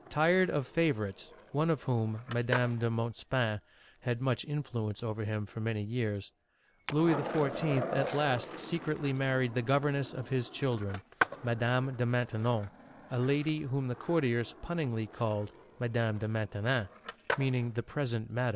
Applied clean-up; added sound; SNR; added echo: none; Skateboard; 11 dB; none.